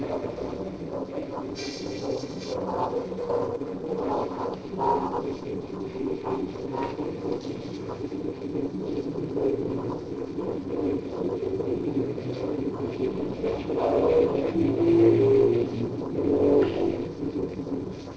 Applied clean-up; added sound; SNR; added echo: neural separator model SepFormer DNS4.